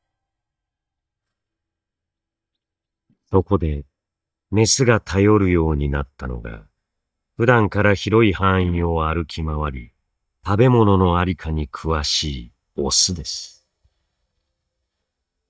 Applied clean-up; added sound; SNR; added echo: neural mask model DeepFilterNet 3.